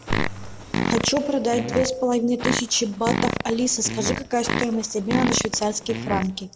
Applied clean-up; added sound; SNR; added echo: none; Fart; 4 dB; none.